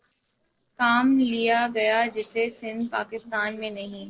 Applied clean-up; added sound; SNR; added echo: neural separator model SepFormer DNS4.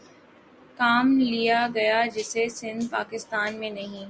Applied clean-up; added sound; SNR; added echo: none; none; none; none.